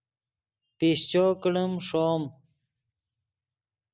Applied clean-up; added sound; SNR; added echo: none; none; none; none.